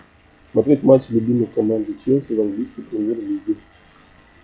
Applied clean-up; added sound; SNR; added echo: classical method log-MMSE.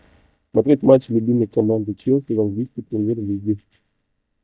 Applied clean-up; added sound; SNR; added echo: neural mask model DeepFilterNet 3.